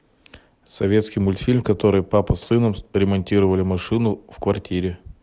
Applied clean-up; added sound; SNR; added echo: none; none; none; none.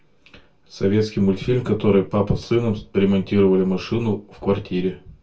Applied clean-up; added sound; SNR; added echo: none; none; none; reverberation time 0.2 s.